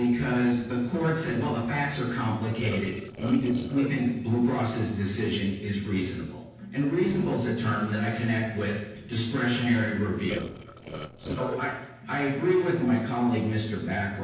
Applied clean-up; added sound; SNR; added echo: neural separator model SepFormer DNS4.